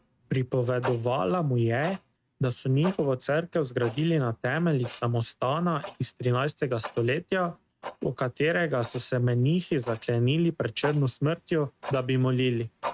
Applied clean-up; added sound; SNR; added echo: neural mask model RNNoise.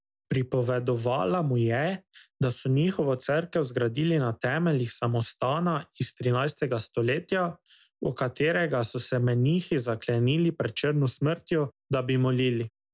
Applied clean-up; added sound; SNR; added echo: none; none; none; none.